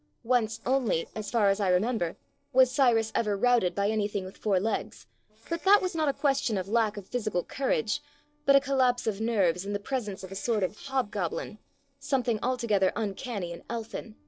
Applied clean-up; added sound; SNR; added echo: neural separator model SepFormer DNS4.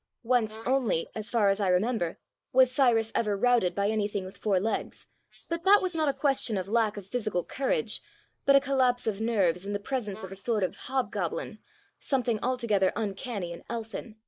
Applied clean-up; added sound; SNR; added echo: neural mask model Resemble Enhance denoiser.